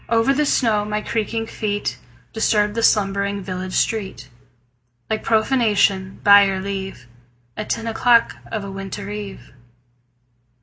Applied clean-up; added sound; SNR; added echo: none; none; none; none.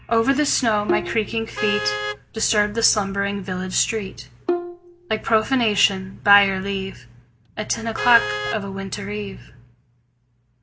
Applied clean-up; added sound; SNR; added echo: none; Bowed string instrument + Vehicle horn, car horn, honking; 9 dB; none.